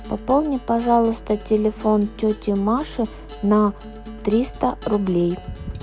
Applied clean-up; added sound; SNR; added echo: none; Acoustic guitar; 19 dB; none.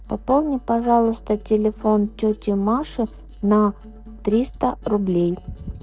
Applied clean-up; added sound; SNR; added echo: neural separator model SepFormer DNS4.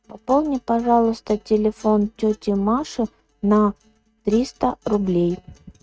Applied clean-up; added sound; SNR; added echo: neural mask model RNNoise.